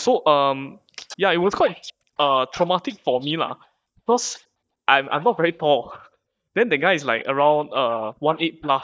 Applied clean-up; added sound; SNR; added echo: neural mask model DeepFilterNet 3.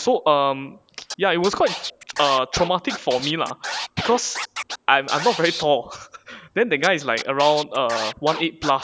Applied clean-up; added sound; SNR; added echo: none; Scratching (performance technique); 11 dB; none.